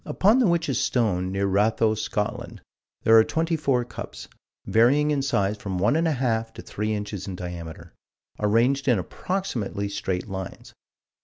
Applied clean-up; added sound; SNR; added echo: none; none; none; none.